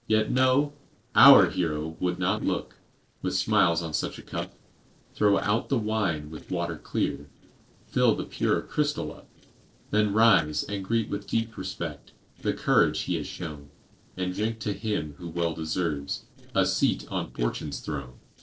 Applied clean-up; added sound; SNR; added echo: neural separator model SepFormer DNS4.